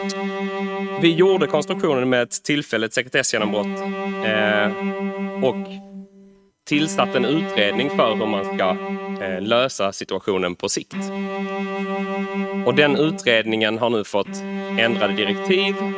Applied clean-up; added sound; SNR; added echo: neural mask model RNNoise.